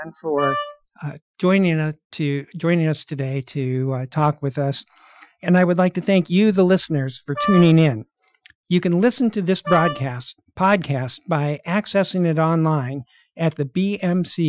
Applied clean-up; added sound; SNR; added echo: classical method Wiener filter.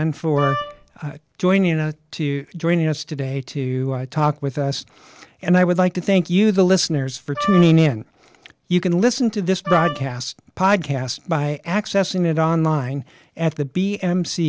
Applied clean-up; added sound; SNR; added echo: none; Wind instrument, woodwind instrument; 7 dB; none.